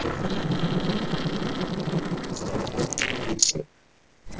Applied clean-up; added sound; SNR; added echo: neural separator model SepFormer DNS4.